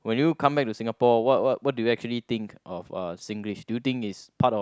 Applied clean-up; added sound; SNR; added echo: none; none; none; none.